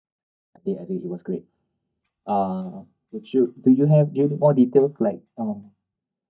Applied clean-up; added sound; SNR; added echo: neural mask model DeepFilterNet 3.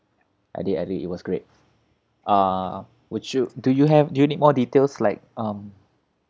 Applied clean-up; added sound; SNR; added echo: none; none; none; none.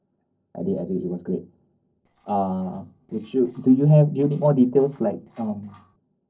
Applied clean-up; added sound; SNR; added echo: neural separator model SepFormer DNS4.